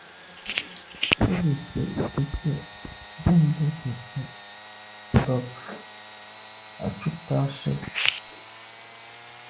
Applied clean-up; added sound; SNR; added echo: none; Sawing / Engine; 16 dB; none.